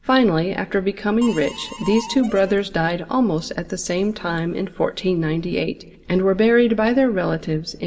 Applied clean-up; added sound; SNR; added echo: none; Harmonica; 15 dB; reverberation time 0.3 s.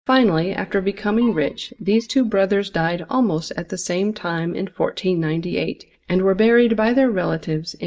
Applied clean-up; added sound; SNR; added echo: neural mask model DeepFilterNet 3.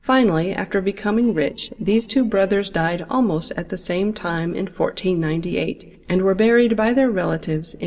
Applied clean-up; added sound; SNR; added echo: neural separator model SepFormer DNS4.